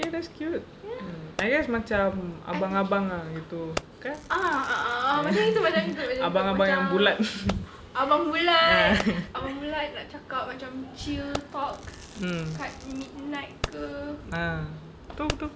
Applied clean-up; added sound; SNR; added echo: none; Fireworks; 16 dB; none.